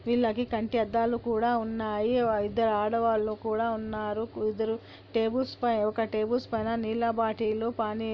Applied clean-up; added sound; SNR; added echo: none; none; none; none.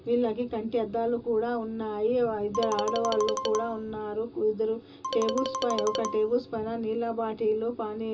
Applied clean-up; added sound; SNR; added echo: none; Marimba, xylophone; 5 dB; reverberation time 0.2 s.